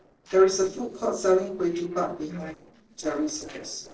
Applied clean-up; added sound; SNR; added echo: neural separator model SepFormer DNS4.